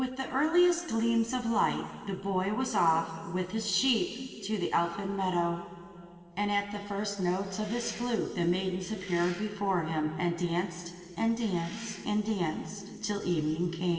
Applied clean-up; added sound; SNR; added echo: neural separator model SepFormer DNS4.